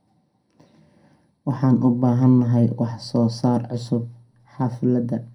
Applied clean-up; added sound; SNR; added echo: none; none; none; reverberation time 0.2 s.